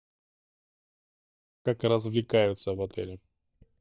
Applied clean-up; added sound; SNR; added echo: neural mask model DeepFilterNet 3.